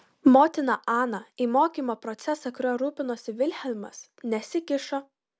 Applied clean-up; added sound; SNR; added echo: none; none; none; none.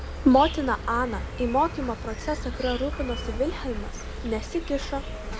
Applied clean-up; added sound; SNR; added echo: none; Insect; 6 dB; none.